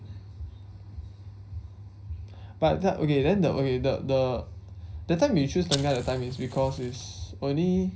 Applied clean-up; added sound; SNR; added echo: none; Fire; 11 dB; reverberation time 0.5 s.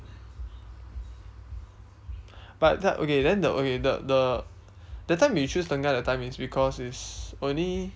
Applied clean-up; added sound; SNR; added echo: none; none; none; none.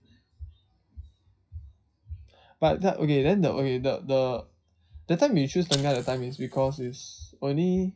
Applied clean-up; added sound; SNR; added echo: classical method WPE with log-MMSE.